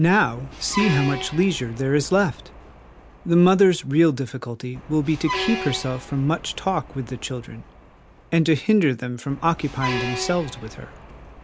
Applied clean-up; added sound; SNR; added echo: none; Truck; 12 dB; none.